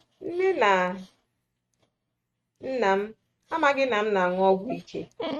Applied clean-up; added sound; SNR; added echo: neural mask model RNNoise.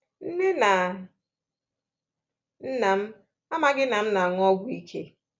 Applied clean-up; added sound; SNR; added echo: none; none; none; none.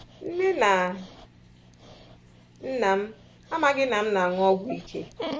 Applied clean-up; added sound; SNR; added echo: none; Dog; 15 dB; none.